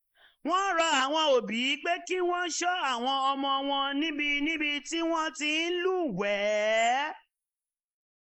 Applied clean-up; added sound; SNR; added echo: neural mask model Resemble Enhance denoiser.